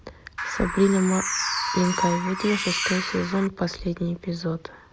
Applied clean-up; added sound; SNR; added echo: none; Bird; 3 dB; none.